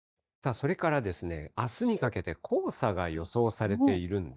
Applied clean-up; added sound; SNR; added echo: neural mask model DeepFilterNet 3.